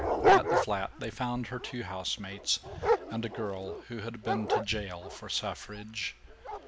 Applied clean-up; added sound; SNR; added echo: none; Dog; -4 dB; none.